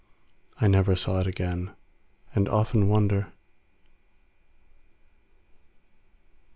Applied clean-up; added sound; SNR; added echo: none; none; none; none.